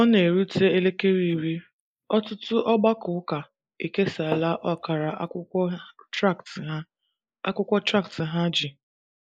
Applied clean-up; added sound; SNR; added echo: neural mask model Resemble Enhance denoiser.